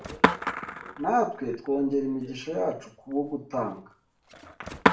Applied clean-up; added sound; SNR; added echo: none; Skateboard; 1 dB; reverberation time 0.4 s.